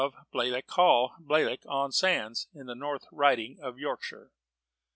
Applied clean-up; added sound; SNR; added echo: none; none; none; none.